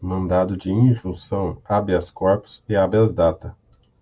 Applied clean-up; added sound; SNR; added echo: none; none; none; none.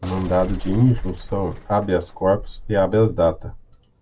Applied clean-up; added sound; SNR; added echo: none; Bus / Engine; 11 dB; none.